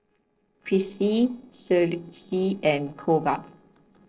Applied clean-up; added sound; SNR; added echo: neural separator model SepFormer DNS4.